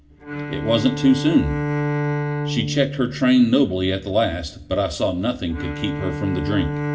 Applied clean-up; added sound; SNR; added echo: none; Bowed string instrument; 6 dB; reverberation time 0.6 s.